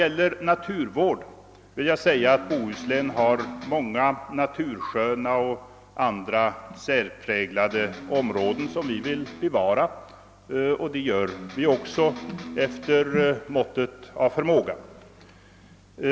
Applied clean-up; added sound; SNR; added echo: none; Electric guitar; 13 dB; none.